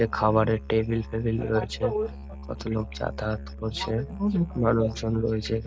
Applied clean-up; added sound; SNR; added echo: none; Musical instrument; 13 dB; none.